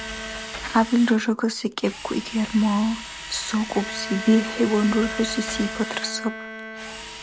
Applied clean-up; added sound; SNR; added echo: none; Bowed string instrument + Drill; 10 dB; none.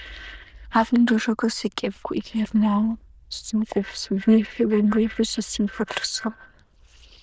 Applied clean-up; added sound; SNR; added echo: neural diffusion model UNIVERSE++.